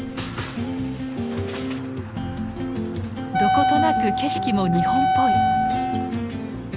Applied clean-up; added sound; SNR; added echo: none; Wind instrument, woodwind instrument; -4 dB; none.